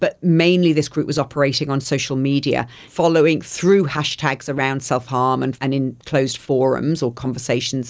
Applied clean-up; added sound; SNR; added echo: none; none; none; none.